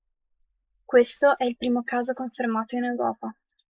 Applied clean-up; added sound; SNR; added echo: neural mask model Resemble Enhance denoiser.